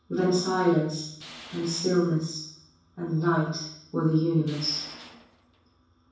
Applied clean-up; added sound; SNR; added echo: none; Tools; 20 dB; reverberation time 0.7 s.